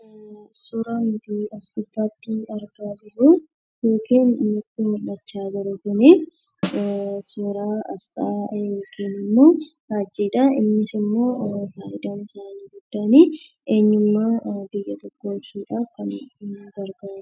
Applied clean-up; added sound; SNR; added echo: neural mask model RNNoise.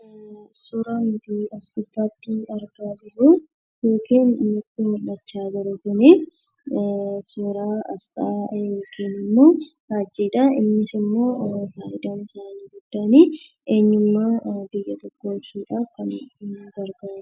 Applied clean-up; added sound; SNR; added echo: none; none; none; none.